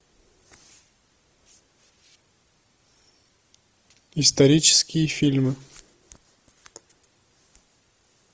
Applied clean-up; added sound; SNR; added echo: none; none; none; none.